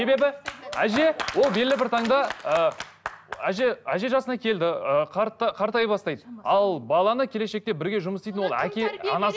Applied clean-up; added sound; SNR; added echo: none; none; none; none.